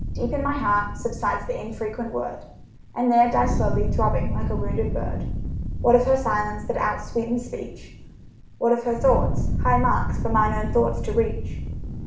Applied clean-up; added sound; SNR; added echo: none; Fire; 2 dB; reverberation time 0.6 s.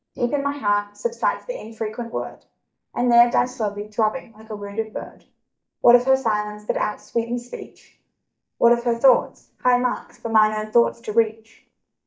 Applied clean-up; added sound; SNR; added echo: neural mask model DeepFilterNet 3.